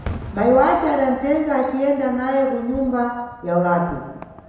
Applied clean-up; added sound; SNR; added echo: none; Fireworks; 16 dB; reverberation time 1.0 s.